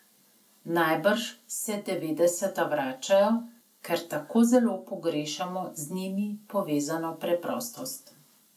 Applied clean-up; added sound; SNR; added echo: none; none; none; none.